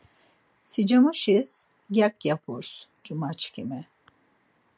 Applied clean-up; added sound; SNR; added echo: none; none; none; none.